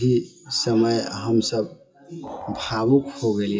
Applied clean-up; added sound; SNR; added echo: classical method WPE with log-MMSE.